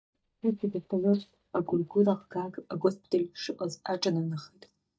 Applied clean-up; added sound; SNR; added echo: neural mask model DeepFilterNet 3.